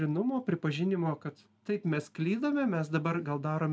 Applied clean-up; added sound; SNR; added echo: none; none; none; none.